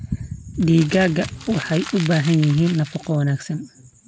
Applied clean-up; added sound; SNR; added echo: none; Crumpling, crinkling; 16 dB; none.